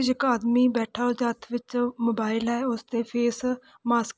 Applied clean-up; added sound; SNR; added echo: none; none; none; none.